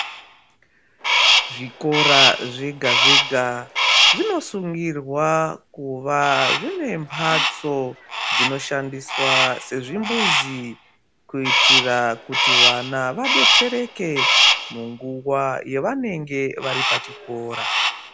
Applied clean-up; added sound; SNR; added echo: none; Crow; -4 dB; none.